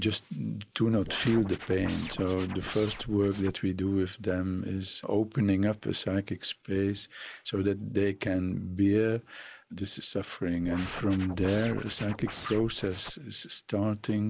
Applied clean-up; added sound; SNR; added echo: none; Scratching (performance technique); 12 dB; none.